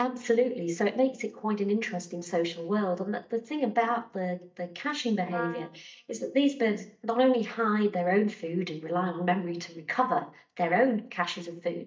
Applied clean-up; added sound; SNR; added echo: neural mask model DeepFilterNet 3.